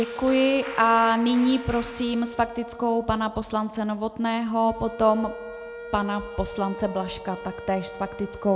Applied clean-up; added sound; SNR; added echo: none; Wind instrument, woodwind instrument; 14 dB; none.